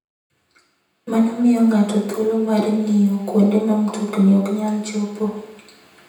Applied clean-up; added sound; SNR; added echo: none; none; none; reverberation time 0.9 s.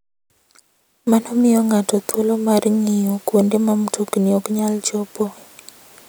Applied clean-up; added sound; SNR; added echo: none; none; none; none.